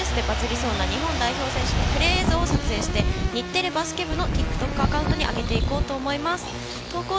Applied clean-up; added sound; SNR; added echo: none; Wind; -1 dB; none.